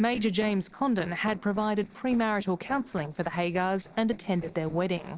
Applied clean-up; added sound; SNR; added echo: neural separator model SepFormer DNS4.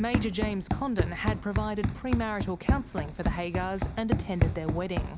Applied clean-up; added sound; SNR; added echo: none; Run; -2 dB; none.